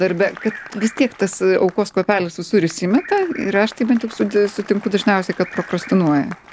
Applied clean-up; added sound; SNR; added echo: none; Applause + Bird vocalization, bird call, bird song; 19 dB; none.